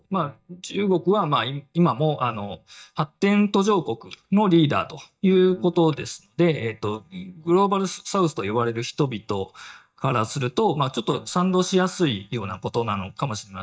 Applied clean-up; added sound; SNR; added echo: neural mask model DeepFilterNet 3.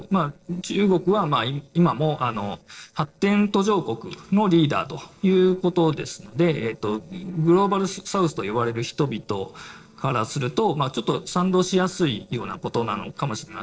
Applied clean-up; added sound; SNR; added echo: neural separator model SepFormer DNS4.